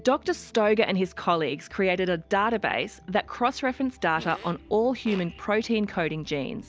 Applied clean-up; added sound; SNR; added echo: none; Fart; 18 dB; none.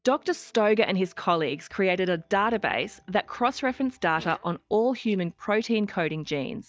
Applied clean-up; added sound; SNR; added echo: neural mask model DeepFilterNet 3.